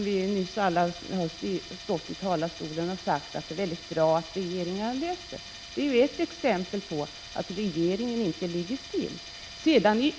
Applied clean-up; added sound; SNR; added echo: none; Tools; 15 dB; none.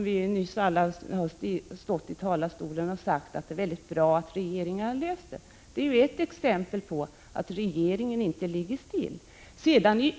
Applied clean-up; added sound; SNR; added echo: none; none; none; none.